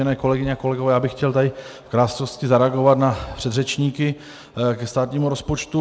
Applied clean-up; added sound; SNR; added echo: none; none; none; none.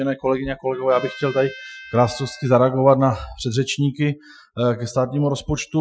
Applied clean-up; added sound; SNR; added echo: classical method Wiener filter.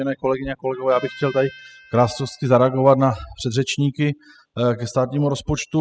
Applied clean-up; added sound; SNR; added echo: classical method spectral subtraction.